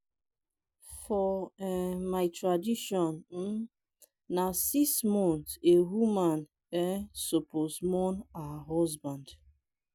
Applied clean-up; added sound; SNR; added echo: none; none; none; none.